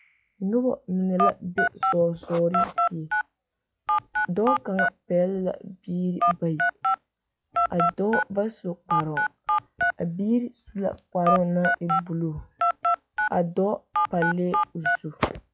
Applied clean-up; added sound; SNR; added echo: classical method log-MMSE.